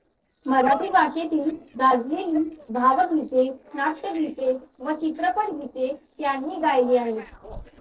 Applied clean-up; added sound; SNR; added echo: neural separator model SepFormer DNS4.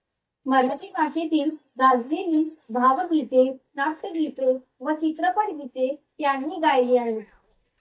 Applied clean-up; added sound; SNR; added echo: neural mask model DeepFilterNet 3.